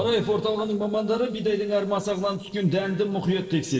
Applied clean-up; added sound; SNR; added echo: neural separator model SepFormer DNS4.